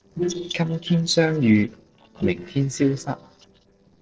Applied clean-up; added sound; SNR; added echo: neural separator model SepFormer DNS4.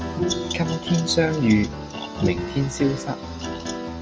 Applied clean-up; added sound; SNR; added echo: none; Bowed string instrument + Piano; 5 dB; none.